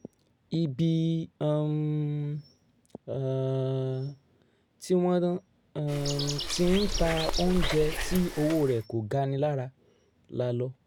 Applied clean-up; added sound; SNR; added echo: none; Bird; 2 dB; none.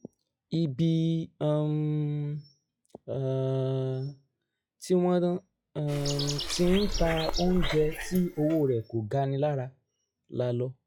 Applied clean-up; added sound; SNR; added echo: classical method log-MMSE.